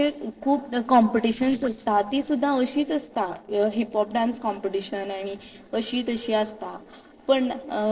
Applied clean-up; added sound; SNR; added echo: neural separator model SepFormer DNS4.